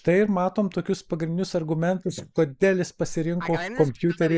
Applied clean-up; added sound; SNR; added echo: neural mask model Resemble Enhance denoiser.